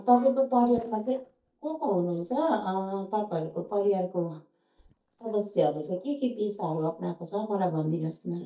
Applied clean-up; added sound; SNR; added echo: neural mask model DeepFilterNet 3.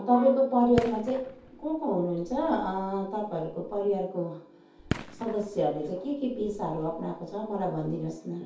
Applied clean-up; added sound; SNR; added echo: none; Fireworks; 14 dB; reverberation time 0.6 s.